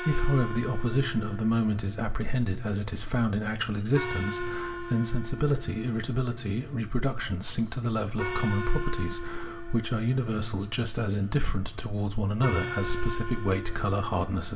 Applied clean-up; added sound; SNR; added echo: none; Gong; 12 dB; reverberation time 1.8 s.